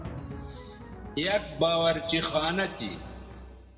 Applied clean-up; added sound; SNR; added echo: none; Drum; 13 dB; reverberation time 1.7 s.